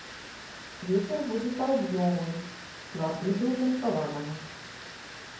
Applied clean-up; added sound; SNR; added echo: none; Water; 13 dB; reverberation time 0.9 s.